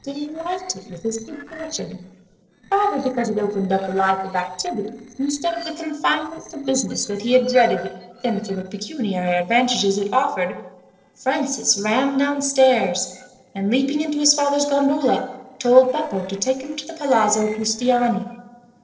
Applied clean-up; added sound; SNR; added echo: neural separator model SepFormer DNS4.